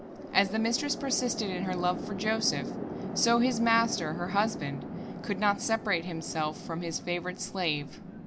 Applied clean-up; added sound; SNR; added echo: none; Chatter / Traffic noise, roadway noise / Train; 8 dB; none.